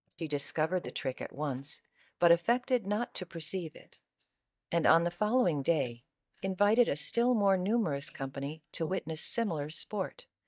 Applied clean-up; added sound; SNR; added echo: neural mask model DeepFilterNet 3.